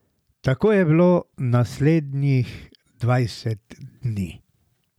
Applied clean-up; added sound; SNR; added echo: none; none; none; none.